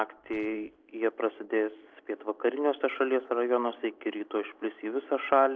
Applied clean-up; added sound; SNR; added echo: neural separator model SepFormer DNS4.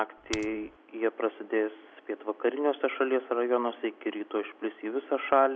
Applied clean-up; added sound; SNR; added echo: none; Typing; 13 dB; none.